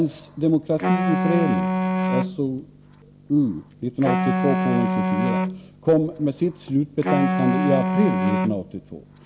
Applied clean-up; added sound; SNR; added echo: none; Wind instrument, woodwind instrument; 1 dB; none.